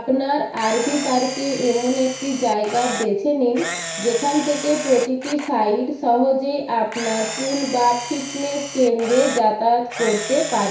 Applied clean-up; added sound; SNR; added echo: none; Camera; 11 dB; reverberation time 0.6 s.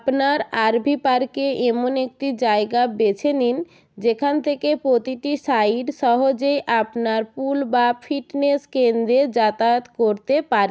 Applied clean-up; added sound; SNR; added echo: none; none; none; none.